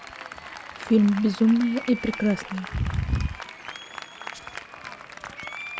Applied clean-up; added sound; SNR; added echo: none; Applause; 12 dB; none.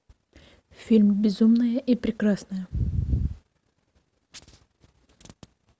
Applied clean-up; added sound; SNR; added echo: none; none; none; none.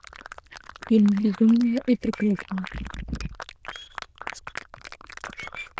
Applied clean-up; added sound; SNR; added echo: neural diffusion model UNIVERSE++.